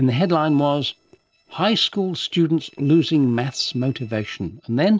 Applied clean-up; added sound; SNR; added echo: neural separator model SepFormer DNS4.